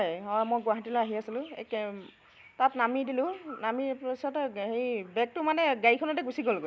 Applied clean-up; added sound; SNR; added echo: none; none; none; none.